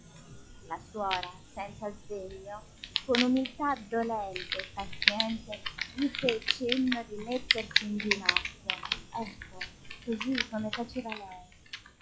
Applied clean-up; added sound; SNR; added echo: classical method log-MMSE.